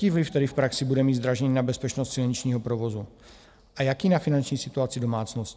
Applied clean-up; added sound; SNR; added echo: none; none; none; none.